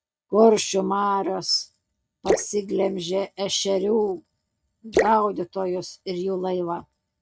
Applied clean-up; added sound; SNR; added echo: neural mask model RNNoise.